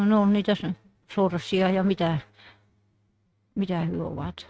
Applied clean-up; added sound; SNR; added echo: neural mask model RNNoise.